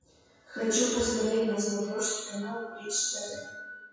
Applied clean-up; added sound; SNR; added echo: classical method WPE with log-MMSE.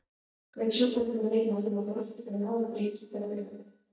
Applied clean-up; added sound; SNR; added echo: neural mask model DeepFilterNet 3.